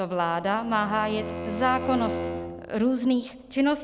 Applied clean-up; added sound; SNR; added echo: none; Bowed string instrument; 9 dB; none.